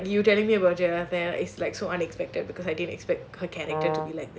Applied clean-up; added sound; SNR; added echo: none; Brass instrument; 4 dB; none.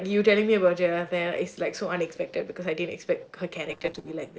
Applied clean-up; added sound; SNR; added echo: neural separator model SepFormer DNS4.